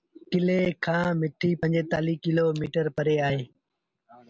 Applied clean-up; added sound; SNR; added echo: none; none; none; none.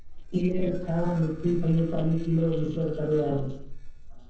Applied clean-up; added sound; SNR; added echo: neural separator model SepFormer DNS4.